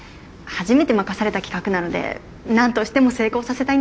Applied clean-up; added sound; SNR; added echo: none; none; none; none.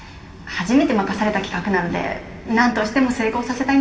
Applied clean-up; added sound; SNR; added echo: none; none; none; reverberation time 2.5 s.